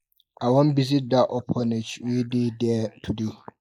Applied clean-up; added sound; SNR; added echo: neural mask model Resemble Enhance denoiser.